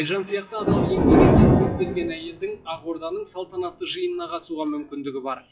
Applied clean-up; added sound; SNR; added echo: classical method WPE with log-MMSE.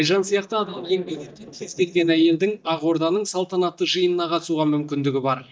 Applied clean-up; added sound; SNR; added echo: neural mask model DeepFilterNet 3.